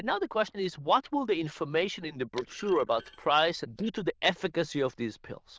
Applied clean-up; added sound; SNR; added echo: neural diffusion model UNIVERSE++.